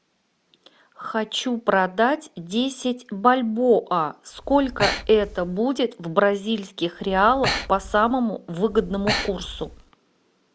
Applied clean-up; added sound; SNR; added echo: none; Breathing; 8 dB; none.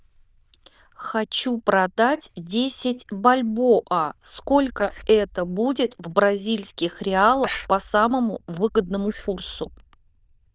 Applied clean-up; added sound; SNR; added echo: neural diffusion model UNIVERSE++.